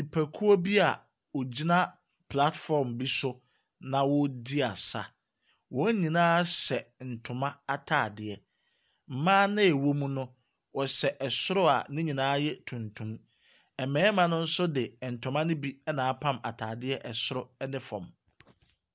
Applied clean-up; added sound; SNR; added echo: none; none; none; none.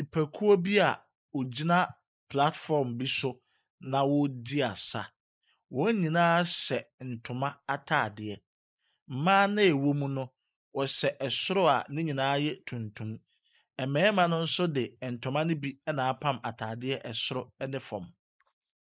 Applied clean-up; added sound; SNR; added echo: neural mask model Resemble Enhance denoiser.